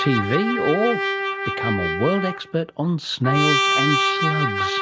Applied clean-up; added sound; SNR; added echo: none; Trumpet; 0 dB; none.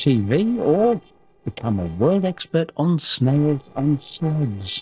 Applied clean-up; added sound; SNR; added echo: neural separator model SepFormer DNS4.